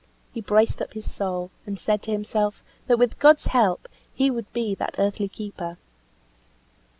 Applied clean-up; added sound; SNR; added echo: none; none; none; none.